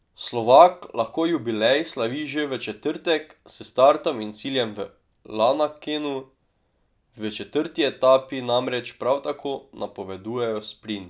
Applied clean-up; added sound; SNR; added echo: none; none; none; none.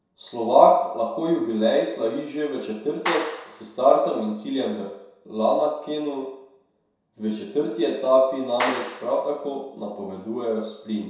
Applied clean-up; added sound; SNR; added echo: none; Clapping; 8 dB; reverberation time 0.7 s.